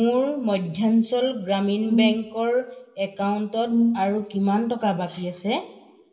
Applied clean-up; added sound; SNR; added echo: none; Brass instrument; 0 dB; reverberation time 1.1 s.